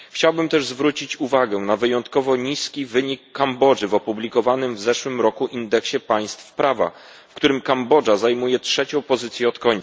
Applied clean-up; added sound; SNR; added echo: none; none; none; none.